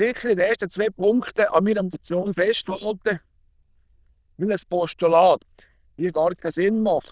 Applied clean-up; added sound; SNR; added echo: neural diffusion model UNIVERSE++.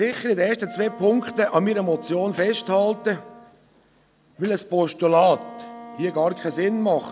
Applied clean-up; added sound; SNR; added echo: none; Wind instrument, woodwind instrument + Tambourine; 18 dB; none.